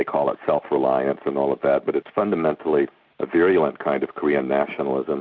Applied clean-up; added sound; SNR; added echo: none; none; none; none.